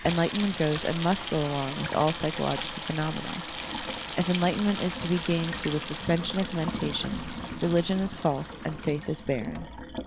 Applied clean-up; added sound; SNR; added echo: none; Sink (filling or washing) / Water tap, faucet; 4 dB; none.